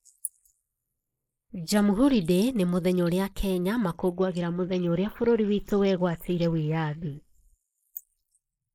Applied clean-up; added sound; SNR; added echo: neural mask model Resemble Enhance denoiser.